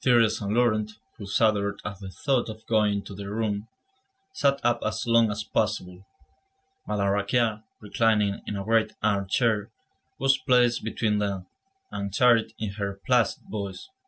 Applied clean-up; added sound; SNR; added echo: none; none; none; none.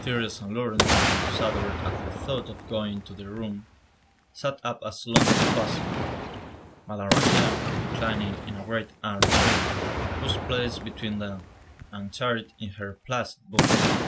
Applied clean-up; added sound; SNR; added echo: none; Boom; -4 dB; none.